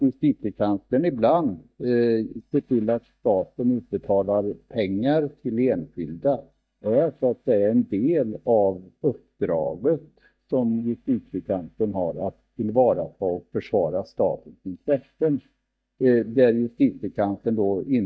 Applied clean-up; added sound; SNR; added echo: neural mask model DeepFilterNet 3.